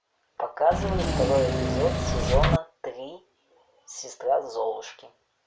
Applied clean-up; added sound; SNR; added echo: none; Engine / Mechanisms; -4 dB; none.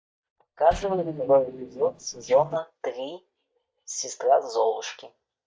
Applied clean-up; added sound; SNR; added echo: neural mask model DeepFilterNet 3.